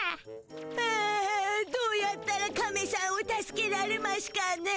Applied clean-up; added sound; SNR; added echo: none; none; none; none.